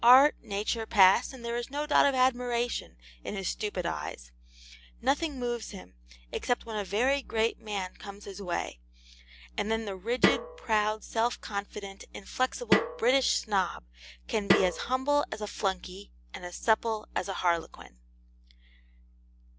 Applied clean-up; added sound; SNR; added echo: none; Snare drum; 2 dB; none.